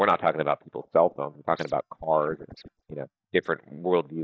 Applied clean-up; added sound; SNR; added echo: neural mask model DeepFilterNet 3.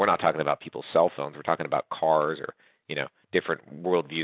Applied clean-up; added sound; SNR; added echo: none; none; none; none.